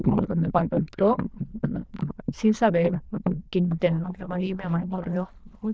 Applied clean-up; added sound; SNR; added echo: neural diffusion model UNIVERSE++.